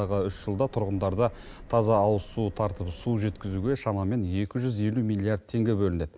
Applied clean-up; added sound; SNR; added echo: none; Subway, metro, underground; 18 dB; none.